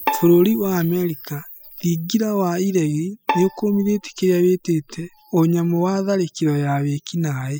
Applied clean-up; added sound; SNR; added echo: classical method spectral subtraction.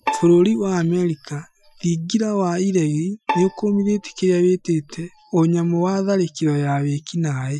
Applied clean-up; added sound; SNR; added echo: classical method Wiener filter.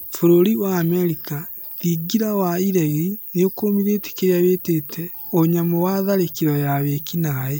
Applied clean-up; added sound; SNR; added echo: none; none; none; none.